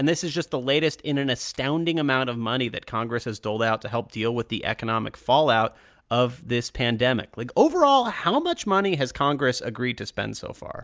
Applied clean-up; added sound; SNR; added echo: none; none; none; none.